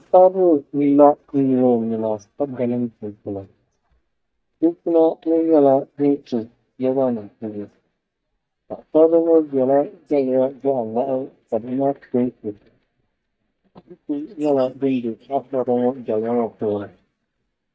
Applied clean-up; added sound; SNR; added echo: neural mask model DeepFilterNet 3.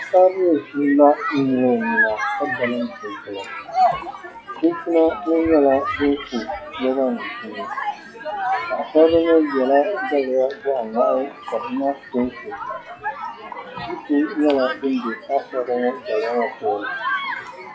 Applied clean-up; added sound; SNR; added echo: classical method log-MMSE.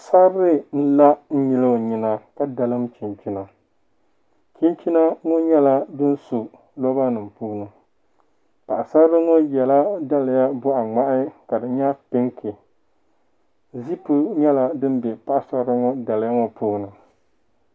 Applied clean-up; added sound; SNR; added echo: none; none; none; none.